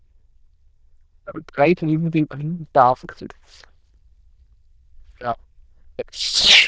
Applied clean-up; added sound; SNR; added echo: neural diffusion model UNIVERSE++.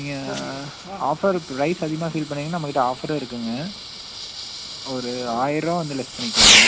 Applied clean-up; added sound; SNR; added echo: none; Fireworks; -2 dB; none.